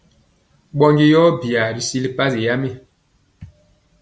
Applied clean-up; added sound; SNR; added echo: none; none; none; none.